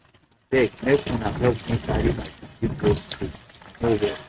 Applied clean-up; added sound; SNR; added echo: neural mask model RNNoise.